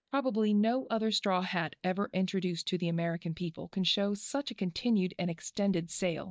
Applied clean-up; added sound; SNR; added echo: neural mask model DeepFilterNet 3.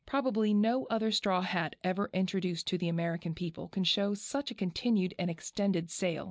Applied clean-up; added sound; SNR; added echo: none; none; none; none.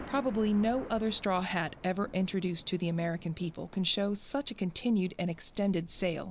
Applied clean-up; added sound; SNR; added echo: none; Thunder; 18 dB; none.